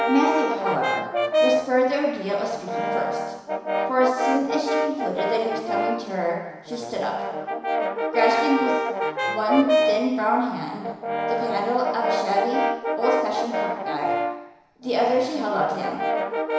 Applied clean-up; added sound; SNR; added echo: none; Brass instrument; 0 dB; reverberation time 1.0 s.